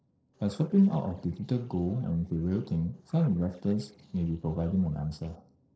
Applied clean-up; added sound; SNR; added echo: neural separator model SepFormer DNS4.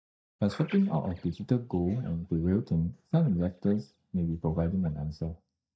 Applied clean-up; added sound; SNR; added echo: neural mask model DeepFilterNet 3.